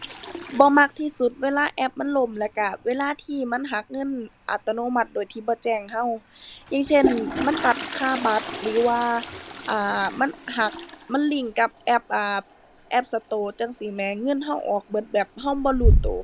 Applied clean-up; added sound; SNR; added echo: none; Toilet flush; 6 dB; none.